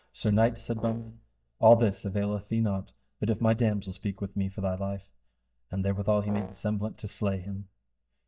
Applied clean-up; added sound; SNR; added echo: neural mask model DeepFilterNet 3.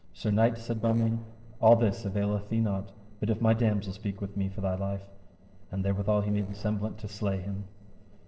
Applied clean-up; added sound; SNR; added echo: neural separator model SepFormer DNS4.